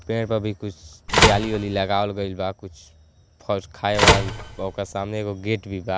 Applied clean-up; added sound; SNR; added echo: none; Telephone; -4 dB; none.